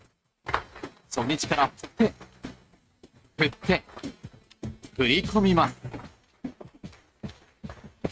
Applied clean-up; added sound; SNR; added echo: neural mask model RNNoise.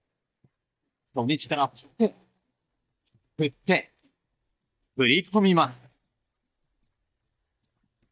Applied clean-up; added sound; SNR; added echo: neural mask model DeepFilterNet 3.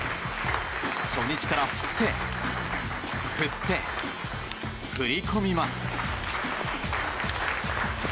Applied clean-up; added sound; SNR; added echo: none; Applause; 2 dB; none.